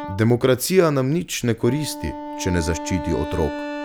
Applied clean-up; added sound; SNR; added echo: none; Wind instrument, woodwind instrument; 11 dB; none.